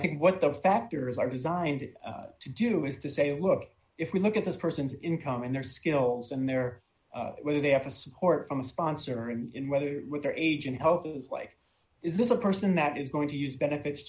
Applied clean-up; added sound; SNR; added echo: none; none; none; none.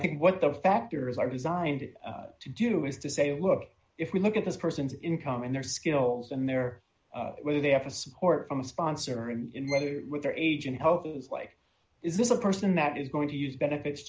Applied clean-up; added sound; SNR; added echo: none; Bowed string instrument; 16 dB; none.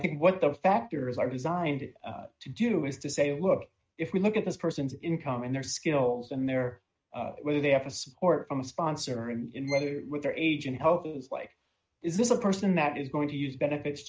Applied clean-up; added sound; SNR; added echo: neural mask model RNNoise.